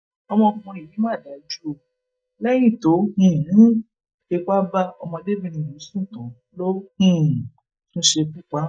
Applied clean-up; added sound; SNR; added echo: neural mask model DeepFilterNet 3.